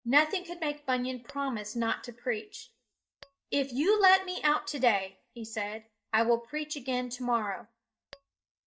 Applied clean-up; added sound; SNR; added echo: neural mask model DeepFilterNet 3.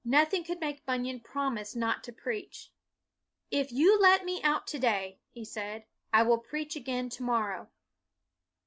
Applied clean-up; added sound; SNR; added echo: none; none; none; none.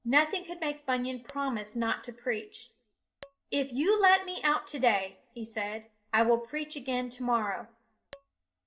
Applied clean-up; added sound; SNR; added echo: neural separator model SepFormer DNS4.